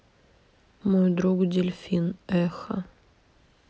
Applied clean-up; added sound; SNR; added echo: none; none; none; none.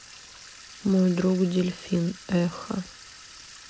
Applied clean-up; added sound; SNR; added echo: none; Sink (filling or washing) / Water tap, faucet; 19 dB; none.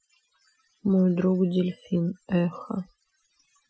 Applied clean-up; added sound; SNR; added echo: classical method Wiener filter.